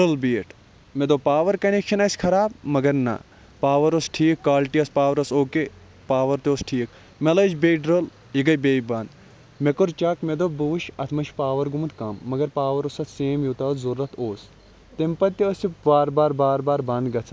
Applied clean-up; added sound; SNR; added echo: none; none; none; none.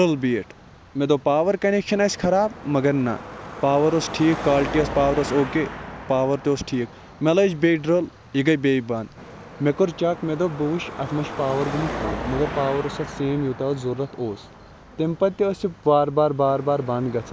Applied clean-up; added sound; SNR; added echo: none; Car passing by / Traffic noise, roadway noise / Engine; 13 dB; none.